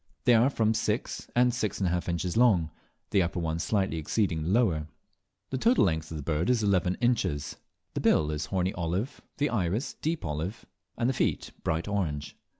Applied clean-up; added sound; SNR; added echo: none; none; none; none.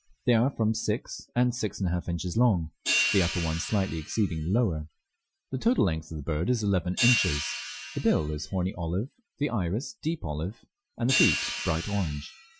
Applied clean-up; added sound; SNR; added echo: classical method Wiener filter.